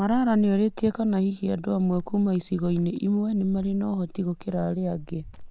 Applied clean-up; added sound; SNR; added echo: none; Cricket; 16 dB; none.